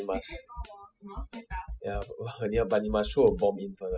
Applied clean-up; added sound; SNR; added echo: classical method spectral subtraction.